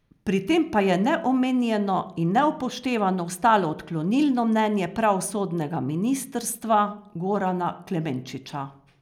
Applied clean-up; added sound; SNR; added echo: none; none; none; none.